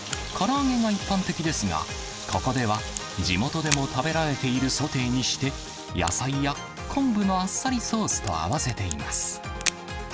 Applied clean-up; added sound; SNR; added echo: none; Crack; 12 dB; none.